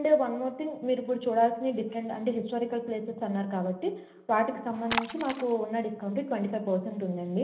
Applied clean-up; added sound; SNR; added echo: none; Splash, splatter; -4 dB; reverberation time 0.8 s.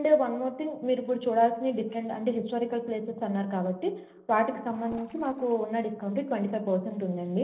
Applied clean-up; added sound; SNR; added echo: neural separator model SepFormer DNS4.